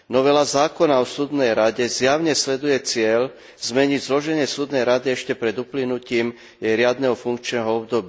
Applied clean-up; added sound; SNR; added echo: none; none; none; none.